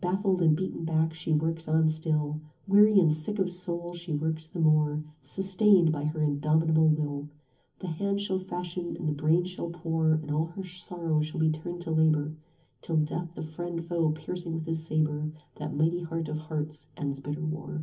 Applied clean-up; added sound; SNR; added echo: none; none; none; reverberation time 0.3 s.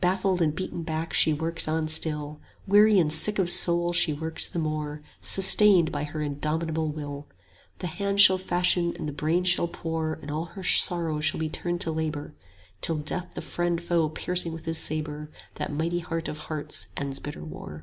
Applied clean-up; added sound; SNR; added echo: none; none; none; none.